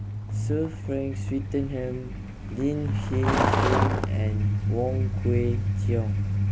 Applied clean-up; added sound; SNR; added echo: none; Truck; -5 dB; none.